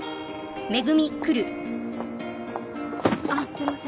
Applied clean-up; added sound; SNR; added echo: none; none; none; none.